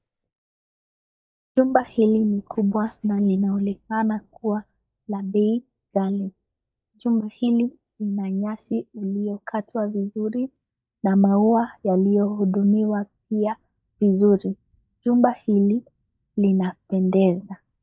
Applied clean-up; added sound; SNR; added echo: neural mask model DeepFilterNet 3.